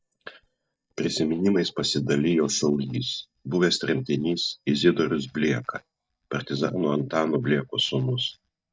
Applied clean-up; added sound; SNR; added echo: neural mask model DeepFilterNet 3.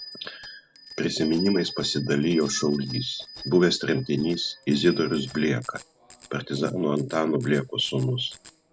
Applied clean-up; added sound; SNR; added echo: none; Bicycle bell; 17 dB; none.